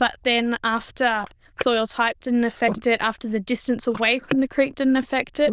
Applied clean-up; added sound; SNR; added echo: neural diffusion model UNIVERSE++.